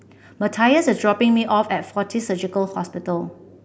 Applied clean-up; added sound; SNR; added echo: none; none; none; none.